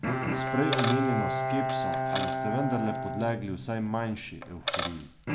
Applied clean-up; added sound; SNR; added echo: none; Bowed string instrument + Coin (dropping); -2 dB; none.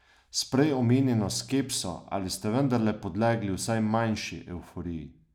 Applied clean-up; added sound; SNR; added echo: none; none; none; none.